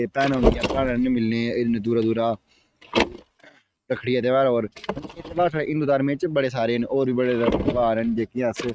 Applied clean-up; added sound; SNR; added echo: neural mask model RNNoise.